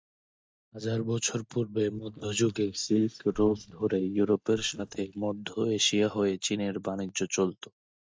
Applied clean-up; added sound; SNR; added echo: neural mask model DeepFilterNet 3.